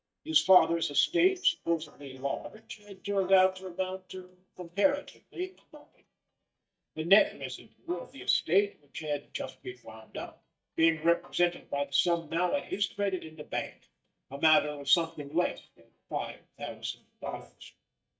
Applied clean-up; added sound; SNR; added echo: neural mask model DeepFilterNet 3.